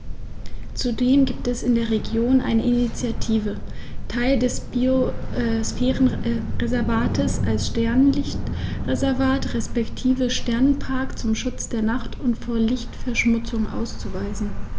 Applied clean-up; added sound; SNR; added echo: none; none; none; none.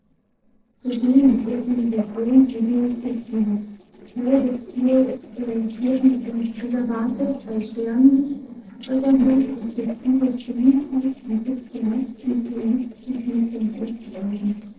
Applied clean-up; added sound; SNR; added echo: neural separator model SepFormer DNS4.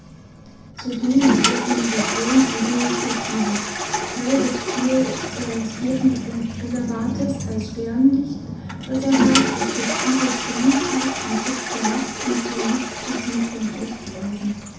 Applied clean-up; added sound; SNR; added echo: none; Toilet flush; 4 dB; reverberation time 0.7 s.